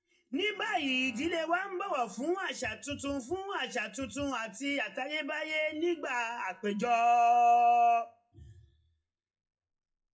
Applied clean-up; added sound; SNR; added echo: classical method WPE with log-MMSE.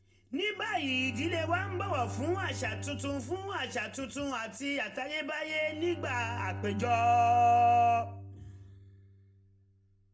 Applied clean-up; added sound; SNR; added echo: none; Bowed string instrument; 10 dB; reverberation time 0.2 s.